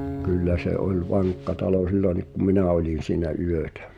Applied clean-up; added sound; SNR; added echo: none; Acoustic guitar; 15 dB; none.